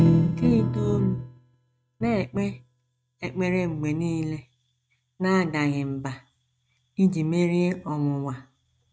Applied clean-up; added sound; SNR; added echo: neural mask model RNNoise.